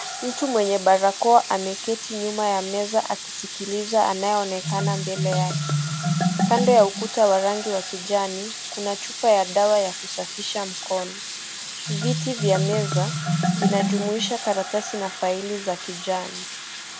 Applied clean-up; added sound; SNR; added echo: none; Sink (filling or washing) / Water tap, faucet + Marimba, xylophone; 4 dB; none.